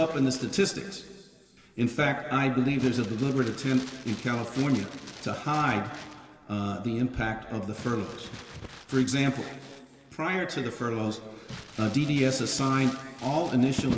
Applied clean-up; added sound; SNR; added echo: none; Crumpling, crinkling; 15 dB; reverberation time 2.3 s.